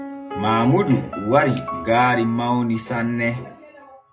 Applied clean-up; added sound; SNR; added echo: none; Piano; 13 dB; reverberation time 0.2 s.